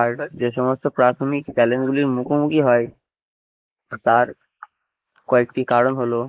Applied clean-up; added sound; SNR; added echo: neural mask model Resemble Enhance denoiser.